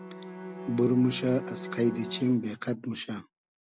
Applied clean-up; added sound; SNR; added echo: none; Bowed string instrument; 12 dB; none.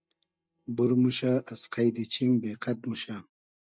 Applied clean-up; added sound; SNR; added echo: neural mask model DeepFilterNet 3.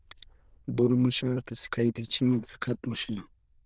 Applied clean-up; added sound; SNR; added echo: neural diffusion model UNIVERSE++.